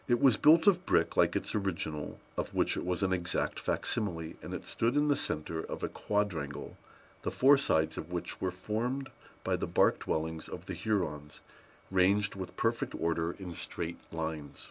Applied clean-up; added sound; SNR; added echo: none; none; none; none.